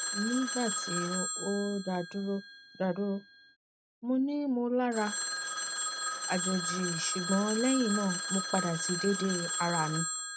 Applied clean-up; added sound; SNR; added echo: none; Telephone; 3 dB; none.